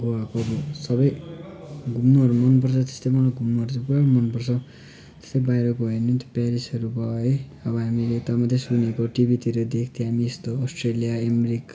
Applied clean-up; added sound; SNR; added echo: none; none; none; none.